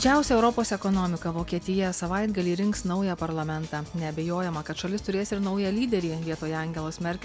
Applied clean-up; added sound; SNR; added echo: none; none; none; none.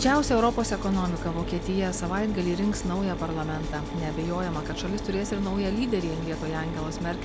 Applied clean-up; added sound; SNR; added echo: none; Mechanisms; 6 dB; none.